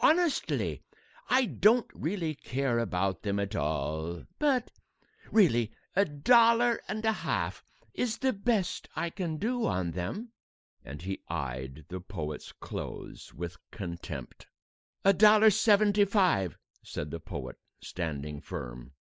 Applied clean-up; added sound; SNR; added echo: neural mask model Resemble Enhance denoiser.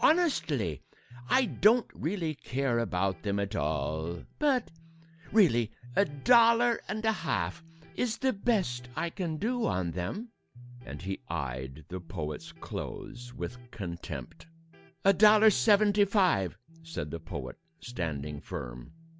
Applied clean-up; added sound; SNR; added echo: none; Electric guitar; 20 dB; none.